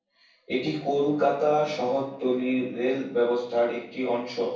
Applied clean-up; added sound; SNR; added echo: neural separator model SepFormer DNS4.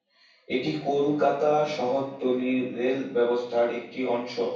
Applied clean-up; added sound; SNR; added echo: none; Bowed string instrument; 19 dB; reverberation time 0.6 s.